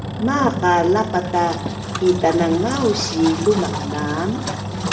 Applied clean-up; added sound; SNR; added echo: none; Engine; 6 dB; reverberation time 0.6 s.